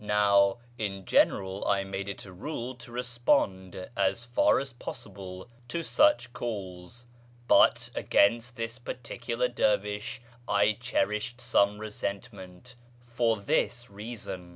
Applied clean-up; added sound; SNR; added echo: none; none; none; none.